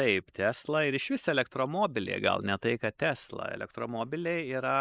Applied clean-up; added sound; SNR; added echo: neural mask model Resemble Enhance denoiser.